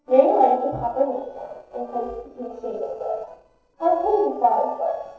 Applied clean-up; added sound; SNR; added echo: neural separator model SepFormer DNS4.